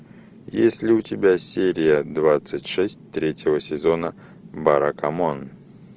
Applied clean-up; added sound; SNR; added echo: none; none; none; none.